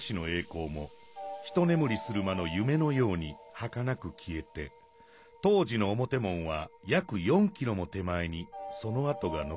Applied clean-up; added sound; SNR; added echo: none; none; none; none.